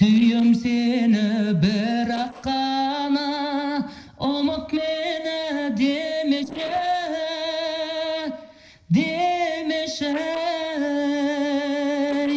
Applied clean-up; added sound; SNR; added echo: neural separator model SepFormer DNS4.